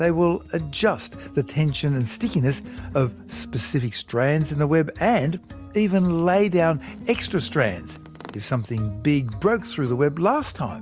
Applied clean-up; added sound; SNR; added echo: none; none; none; none.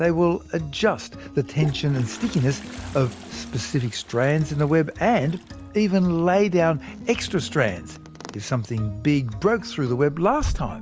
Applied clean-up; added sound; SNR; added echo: none; Toilet flush; 17 dB; none.